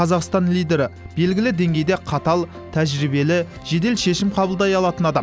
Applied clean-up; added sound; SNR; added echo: none; none; none; none.